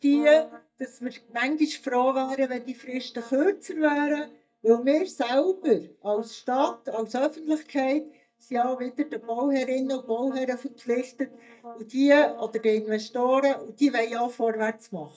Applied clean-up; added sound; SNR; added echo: neural mask model DeepFilterNet 3.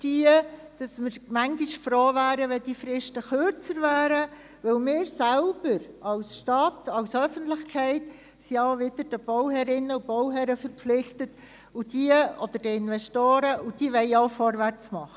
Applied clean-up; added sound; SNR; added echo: none; none; none; none.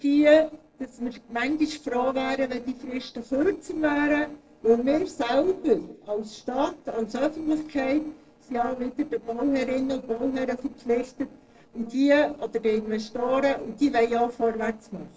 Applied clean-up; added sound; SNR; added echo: neural separator model SepFormer DNS4.